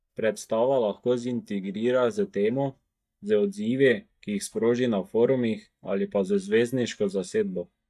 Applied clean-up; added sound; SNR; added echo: neural mask model DeepFilterNet 3.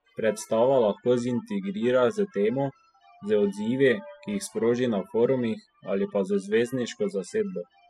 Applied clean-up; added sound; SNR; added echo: classical method spectral subtraction.